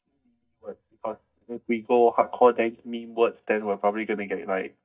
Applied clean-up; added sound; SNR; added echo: neural mask model DeepFilterNet 3.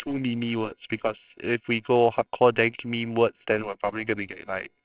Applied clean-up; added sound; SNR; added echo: neural separator model SepFormer WHAMR!.